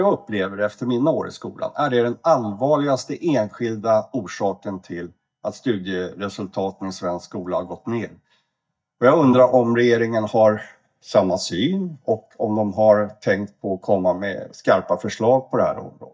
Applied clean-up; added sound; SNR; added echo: neural mask model DeepFilterNet 3.